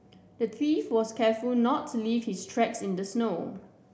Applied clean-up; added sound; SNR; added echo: none; none; none; none.